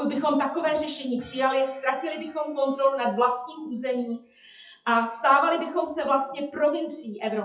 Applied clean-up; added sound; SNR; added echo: classical method WPE with log-MMSE.